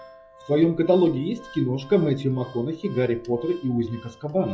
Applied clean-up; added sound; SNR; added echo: classical method log-MMSE.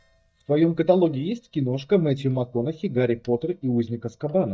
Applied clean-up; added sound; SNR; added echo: neural mask model DeepFilterNet 3.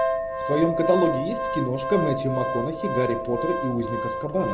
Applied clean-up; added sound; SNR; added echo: none; Chink, clink + Organ; 2 dB; none.